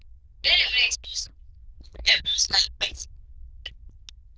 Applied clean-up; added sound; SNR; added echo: neural diffusion model UNIVERSE++.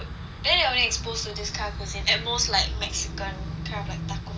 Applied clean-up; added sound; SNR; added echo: none; none; none; none.